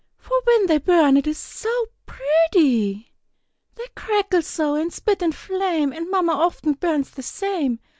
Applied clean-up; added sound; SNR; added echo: none; none; none; none.